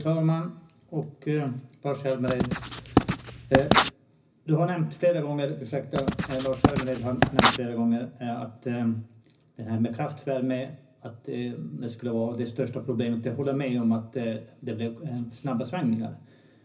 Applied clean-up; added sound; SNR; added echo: none; Writing; -4 dB; reverberation time 0.4 s.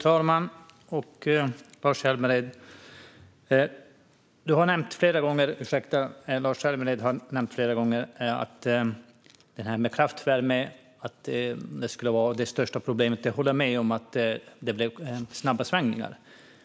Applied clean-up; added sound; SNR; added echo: none; none; none; none.